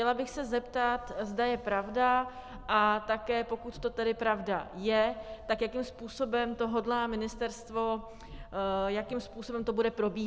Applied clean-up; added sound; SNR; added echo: none; Train; 19 dB; none.